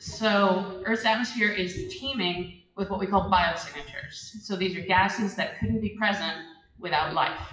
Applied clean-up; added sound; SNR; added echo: classical method WPE with log-MMSE.